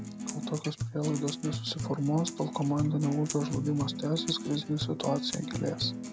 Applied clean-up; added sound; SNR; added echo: none; Acoustic guitar; 6 dB; none.